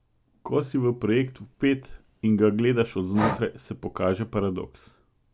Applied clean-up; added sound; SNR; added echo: none; Breathing; 11 dB; none.